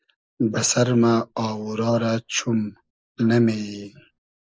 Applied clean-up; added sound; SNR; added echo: neural mask model Resemble Enhance denoiser.